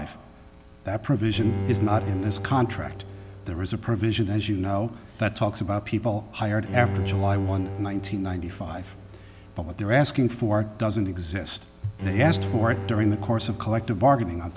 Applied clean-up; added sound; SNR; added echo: none; Bowed string instrument; 8 dB; none.